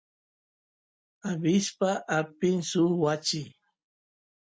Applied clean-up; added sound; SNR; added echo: none; none; none; none.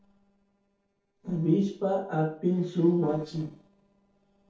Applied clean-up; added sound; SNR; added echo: neural separator model SepFormer DNS4.